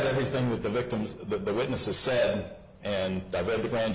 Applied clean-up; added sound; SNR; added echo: none; none; none; none.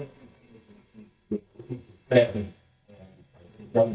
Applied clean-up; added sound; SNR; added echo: neural mask model DeepFilterNet 3.